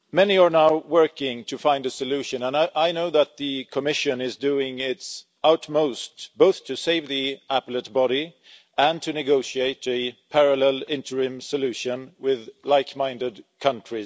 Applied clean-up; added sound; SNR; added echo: none; none; none; none.